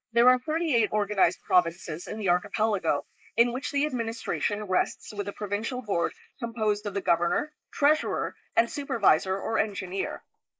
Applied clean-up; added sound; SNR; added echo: neural mask model Resemble Enhance denoiser.